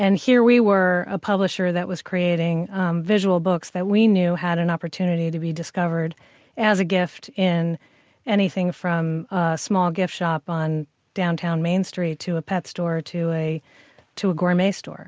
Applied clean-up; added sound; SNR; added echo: none; none; none; none.